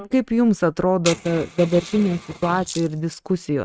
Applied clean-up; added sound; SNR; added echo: neural mask model RNNoise.